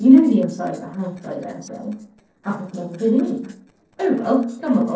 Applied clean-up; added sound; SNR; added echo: neural separator model SepFormer DNS4.